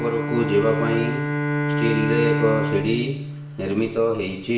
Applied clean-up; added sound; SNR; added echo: none; Bowed string instrument; 2 dB; reverberation time 0.8 s.